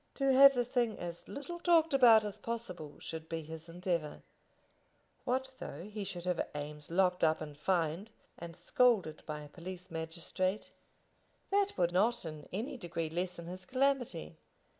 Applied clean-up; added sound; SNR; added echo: none; none; none; none.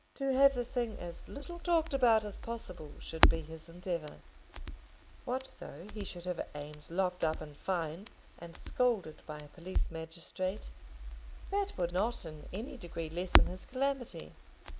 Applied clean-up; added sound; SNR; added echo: none; Crackle; 1 dB; none.